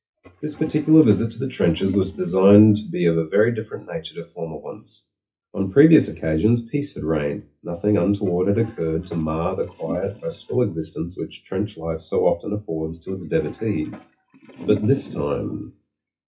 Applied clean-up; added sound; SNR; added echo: classical method WPE with log-MMSE.